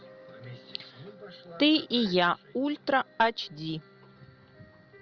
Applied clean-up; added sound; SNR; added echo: none; none; none; none.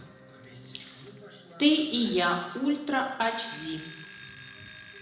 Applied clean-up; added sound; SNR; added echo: none; Alarm / Clock; 16 dB; reverberation time 0.9 s.